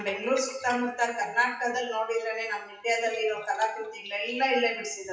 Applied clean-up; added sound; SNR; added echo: classical method WPE with log-MMSE.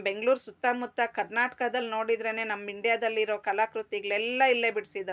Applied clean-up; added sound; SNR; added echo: none; none; none; none.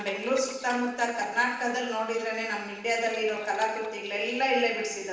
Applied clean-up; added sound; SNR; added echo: neural separator model SepFormer DNS4.